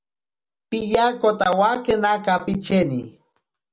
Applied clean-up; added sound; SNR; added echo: none; none; none; none.